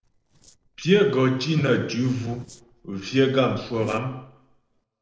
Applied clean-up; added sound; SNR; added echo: neural separator model SepFormer DNS4.